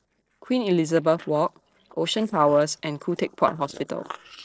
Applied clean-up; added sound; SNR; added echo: neural separator model SepFormer DNS4.